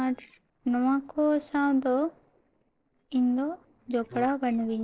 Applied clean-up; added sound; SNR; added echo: neural separator model SepFormer DNS4.